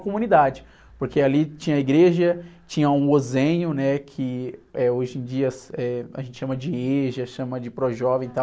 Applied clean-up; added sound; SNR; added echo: none; none; none; none.